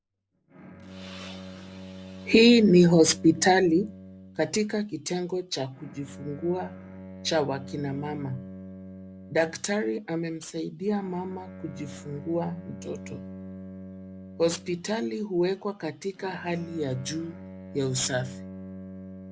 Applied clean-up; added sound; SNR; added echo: none; Bowed string instrument; 15 dB; none.